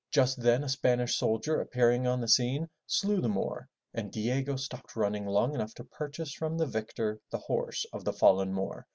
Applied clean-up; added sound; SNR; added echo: none; none; none; none.